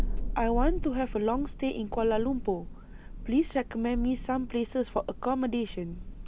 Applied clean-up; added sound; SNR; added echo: none; Thunder; 5 dB; none.